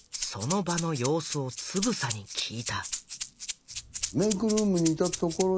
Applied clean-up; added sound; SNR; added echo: none; Rattle (instrument); 8 dB; none.